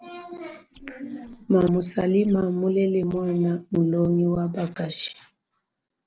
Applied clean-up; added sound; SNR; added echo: neural separator model SepFormer DNS4.